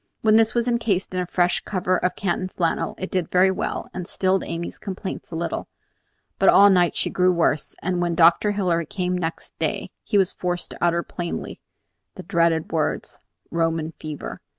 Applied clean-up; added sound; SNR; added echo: none; none; none; none.